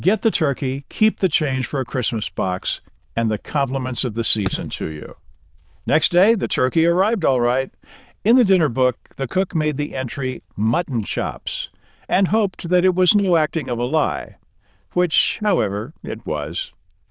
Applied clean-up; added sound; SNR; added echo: neural diffusion model UNIVERSE++.